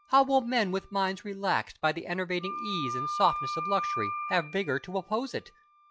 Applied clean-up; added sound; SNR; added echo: classical method log-MMSE.